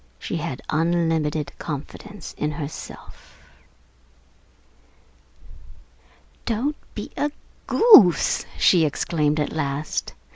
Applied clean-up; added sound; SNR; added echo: none; none; none; none.